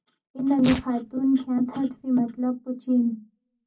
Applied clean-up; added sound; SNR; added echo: none; Tearing; 13 dB; reverberation time 0.4 s.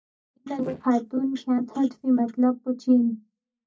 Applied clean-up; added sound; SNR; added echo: neural mask model DeepFilterNet 3.